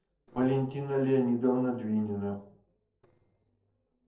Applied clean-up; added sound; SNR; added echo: neural separator model SepFormer DNS4.